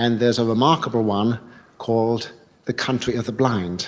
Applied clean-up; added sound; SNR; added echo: none; none; none; none.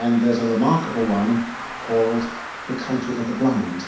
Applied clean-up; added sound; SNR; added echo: none; Traffic noise, roadway noise; 12 dB; reverberation time 0.6 s.